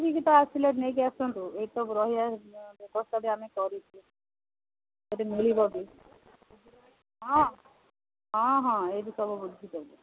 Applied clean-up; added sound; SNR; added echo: none; none; none; none.